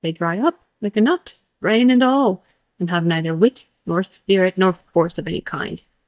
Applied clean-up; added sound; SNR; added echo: neural mask model DeepFilterNet 3.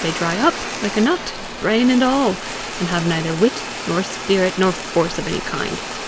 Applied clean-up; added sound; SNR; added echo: none; Fire; 8 dB; none.